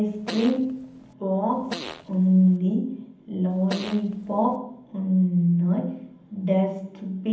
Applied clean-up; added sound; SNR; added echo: none; Fart; 14 dB; reverberation time 0.8 s.